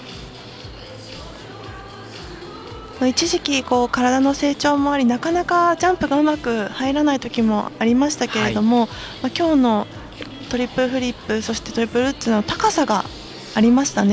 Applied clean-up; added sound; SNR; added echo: none; none; none; none.